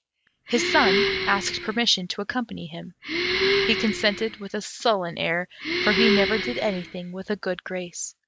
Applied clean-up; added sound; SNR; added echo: none; Breathing; 1 dB; none.